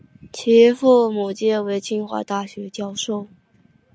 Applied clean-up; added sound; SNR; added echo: none; none; none; none.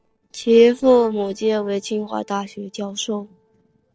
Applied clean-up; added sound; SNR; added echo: neural separator model SepFormer DNS4.